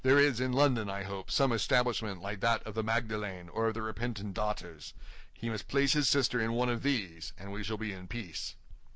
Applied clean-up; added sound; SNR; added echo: none; none; none; none.